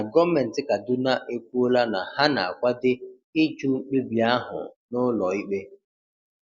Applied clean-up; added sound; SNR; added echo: none; none; none; none.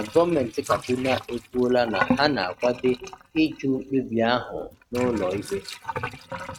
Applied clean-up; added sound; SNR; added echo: neural mask model RNNoise.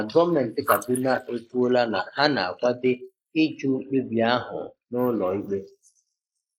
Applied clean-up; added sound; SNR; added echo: neural mask model Resemble Enhance denoiser.